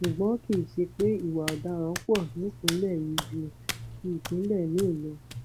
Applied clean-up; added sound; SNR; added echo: none; Hands; 9 dB; none.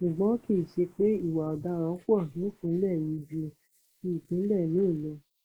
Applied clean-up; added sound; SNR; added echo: neural mask model Resemble Enhance denoiser.